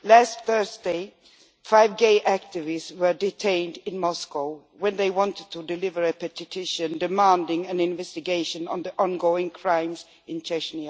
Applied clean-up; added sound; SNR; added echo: none; none; none; none.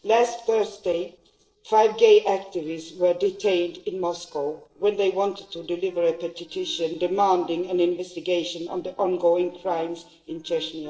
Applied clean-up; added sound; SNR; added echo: neural separator model SepFormer DNS4.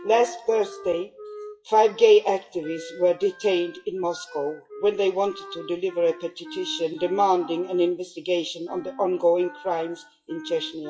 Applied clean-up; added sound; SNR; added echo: classical method WPE with log-MMSE.